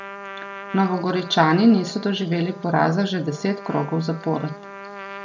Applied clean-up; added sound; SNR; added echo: none; Trumpet; 16 dB; none.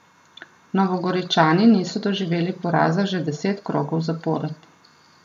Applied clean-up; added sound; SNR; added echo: none; none; none; none.